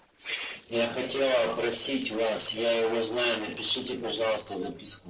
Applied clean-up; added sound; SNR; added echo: neural separator model SepFormer DNS4.